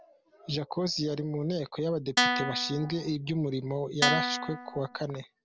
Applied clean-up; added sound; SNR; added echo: none; Guitar; -2 dB; none.